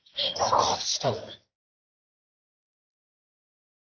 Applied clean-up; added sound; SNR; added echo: neural mask model Resemble Enhance denoiser.